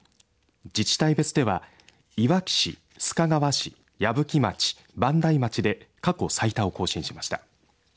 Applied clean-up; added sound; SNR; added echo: none; none; none; none.